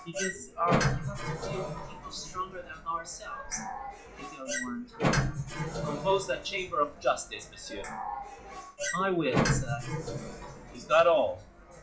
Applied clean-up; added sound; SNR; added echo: classical method log-MMSE.